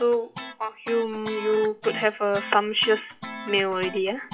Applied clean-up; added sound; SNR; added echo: classical method WPE with log-MMSE.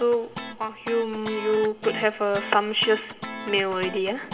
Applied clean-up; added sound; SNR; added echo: none; Guitar; 12 dB; reverberation time 0.5 s.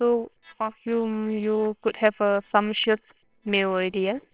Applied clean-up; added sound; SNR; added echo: neural separator model SepFormer WHAMR!.